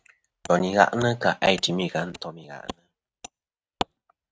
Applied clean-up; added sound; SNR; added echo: neural mask model RNNoise.